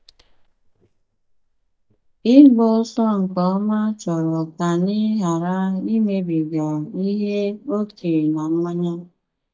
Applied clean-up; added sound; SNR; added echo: neural mask model DeepFilterNet 3.